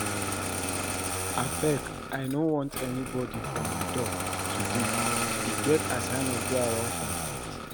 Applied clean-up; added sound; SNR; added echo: none; Engine starting; -1 dB; none.